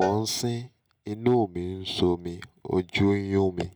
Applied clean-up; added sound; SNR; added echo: none; Cowbell; 16 dB; none.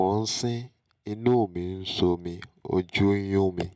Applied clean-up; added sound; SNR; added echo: none; none; none; none.